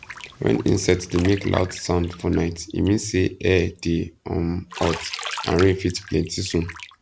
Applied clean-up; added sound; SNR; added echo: none; Bathtub (filling or washing); 15 dB; none.